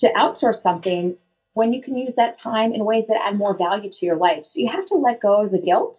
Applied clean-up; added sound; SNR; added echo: neural mask model DeepFilterNet 3.